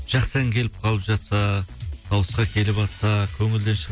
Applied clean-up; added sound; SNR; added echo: none; none; none; none.